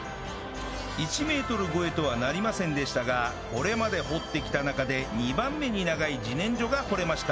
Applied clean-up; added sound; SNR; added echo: none; Acoustic guitar; 19 dB; none.